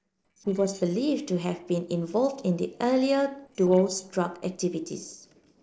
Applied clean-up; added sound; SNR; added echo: neural separator model SepFormer DNS4.